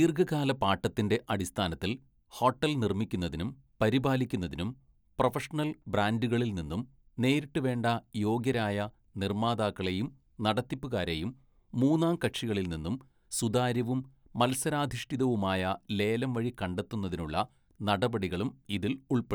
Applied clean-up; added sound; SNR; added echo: none; none; none; none.